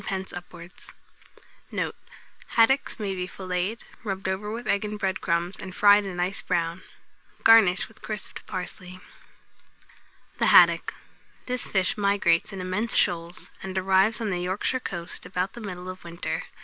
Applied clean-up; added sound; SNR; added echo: none; none; none; none.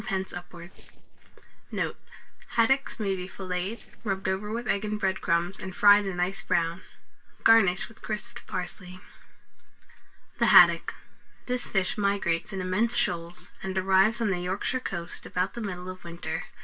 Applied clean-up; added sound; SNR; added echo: neural separator model SepFormer DNS4.